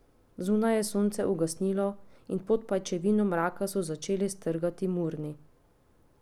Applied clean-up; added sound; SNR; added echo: none; none; none; none.